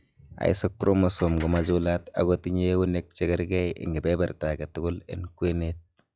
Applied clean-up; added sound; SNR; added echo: classical method log-MMSE.